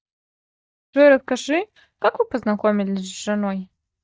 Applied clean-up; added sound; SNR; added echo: neural mask model DeepFilterNet 3.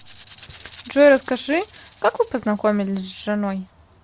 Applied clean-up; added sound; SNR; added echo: none; Rattle (instrument); 17 dB; none.